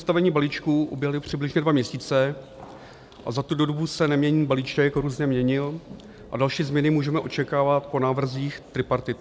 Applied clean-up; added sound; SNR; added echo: none; none; none; none.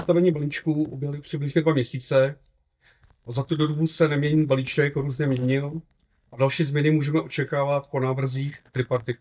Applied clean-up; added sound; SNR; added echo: neural mask model DeepFilterNet 3.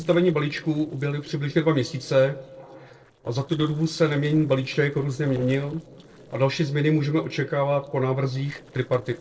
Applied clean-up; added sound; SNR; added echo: neural separator model SepFormer DNS4.